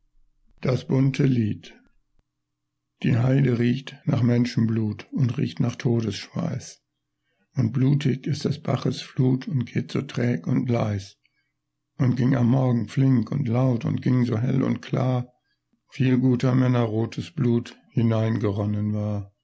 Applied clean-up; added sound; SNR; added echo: none; none; none; none.